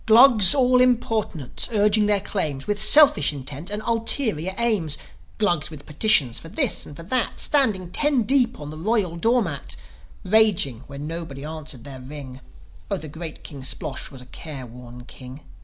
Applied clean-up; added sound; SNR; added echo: none; none; none; none.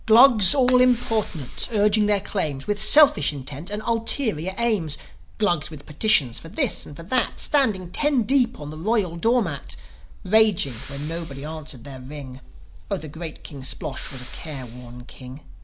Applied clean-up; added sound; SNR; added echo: none; Shatter + Respiratory sounds; 14 dB; none.